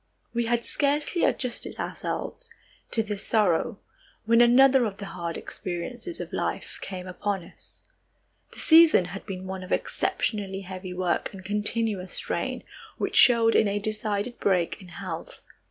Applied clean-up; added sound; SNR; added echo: none; none; none; none.